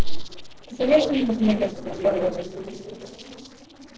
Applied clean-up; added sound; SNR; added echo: neural separator model SepFormer DNS4.